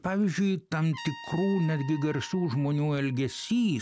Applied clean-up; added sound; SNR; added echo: none; Trumpet; 19 dB; none.